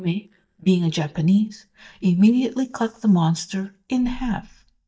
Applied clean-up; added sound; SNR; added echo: neural mask model DeepFilterNet 3.